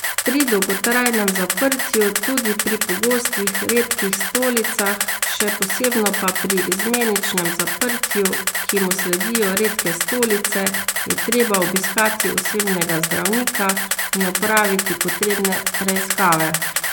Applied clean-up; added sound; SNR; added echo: none; Camera; 0 dB; none.